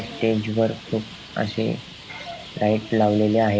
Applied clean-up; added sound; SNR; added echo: none; Traffic noise, roadway noise; 17 dB; none.